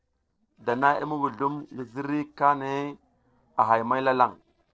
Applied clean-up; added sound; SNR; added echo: neural separator model SepFormer DNS4.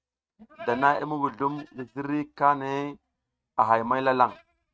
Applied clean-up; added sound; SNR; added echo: neural mask model RNNoise.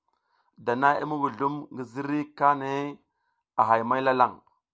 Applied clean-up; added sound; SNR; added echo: none; none; none; none.